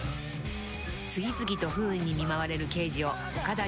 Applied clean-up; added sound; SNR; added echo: none; Engine; 16 dB; none.